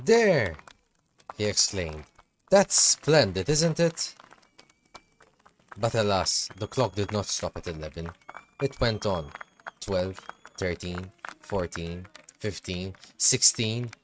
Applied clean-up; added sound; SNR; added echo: neural mask model RNNoise.